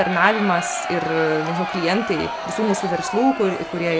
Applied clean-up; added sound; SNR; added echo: none; Crowd; 5 dB; none.